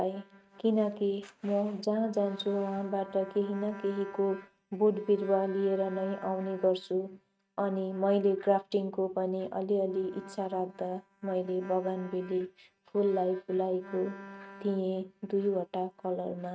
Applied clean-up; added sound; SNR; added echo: neural mask model RNNoise.